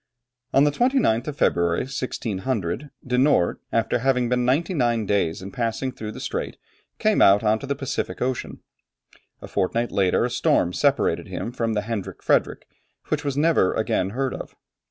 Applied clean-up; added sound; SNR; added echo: none; none; none; none.